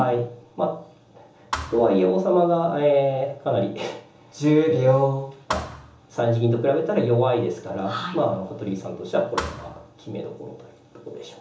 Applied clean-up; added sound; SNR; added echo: none; Thump, thud; 12 dB; reverberation time 1.2 s.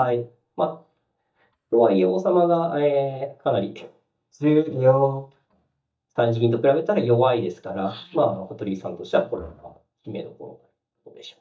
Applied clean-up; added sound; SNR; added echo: neural mask model DeepFilterNet 3.